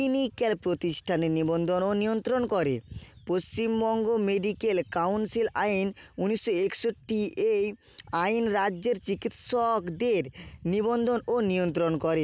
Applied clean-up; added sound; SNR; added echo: none; none; none; none.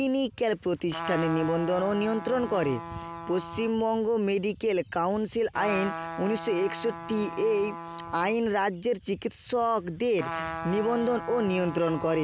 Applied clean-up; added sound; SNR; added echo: none; Trumpet; 11 dB; none.